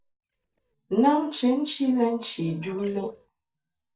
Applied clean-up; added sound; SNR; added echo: neural mask model DeepFilterNet 3.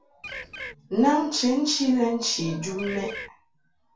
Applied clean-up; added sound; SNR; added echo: none; Bird; 11 dB; reverberation time 0.2 s.